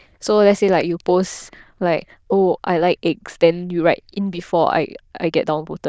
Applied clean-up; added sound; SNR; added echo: neural diffusion model UNIVERSE++.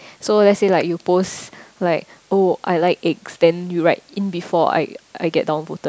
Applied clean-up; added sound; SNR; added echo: none; none; none; none.